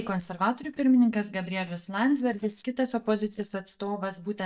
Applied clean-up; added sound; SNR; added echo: neural mask model DeepFilterNet 3.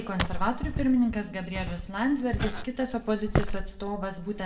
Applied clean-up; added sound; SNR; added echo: none; Walk, footsteps; 3 dB; reverberation time 0.6 s.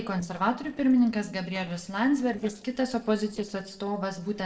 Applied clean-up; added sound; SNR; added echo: neural separator model SepFormer DNS4.